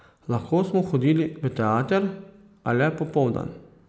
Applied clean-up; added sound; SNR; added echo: none; none; none; none.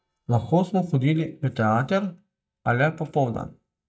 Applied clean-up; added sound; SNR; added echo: neural mask model DeepFilterNet 3.